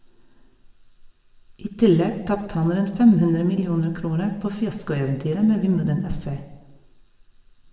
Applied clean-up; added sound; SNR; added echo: none; none; none; reverberation time 0.9 s.